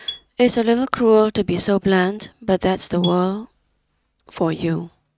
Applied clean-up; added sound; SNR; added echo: neural mask model RNNoise.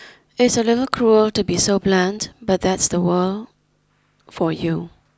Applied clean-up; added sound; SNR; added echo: none; none; none; none.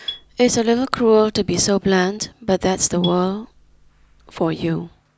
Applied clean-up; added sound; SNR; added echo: none; Marimba, xylophone; 19 dB; none.